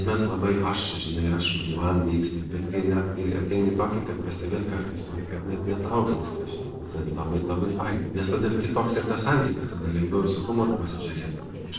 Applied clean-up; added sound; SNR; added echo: neural separator model SepFormer DNS4.